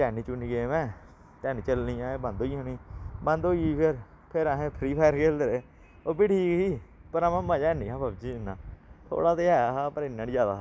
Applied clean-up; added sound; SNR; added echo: none; none; none; none.